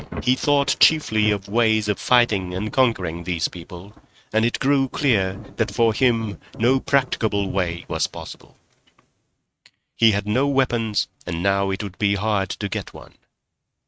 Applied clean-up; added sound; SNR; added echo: neural mask model RNNoise.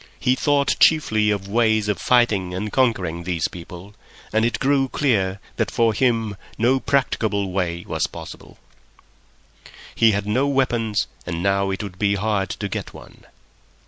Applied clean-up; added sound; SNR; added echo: none; none; none; none.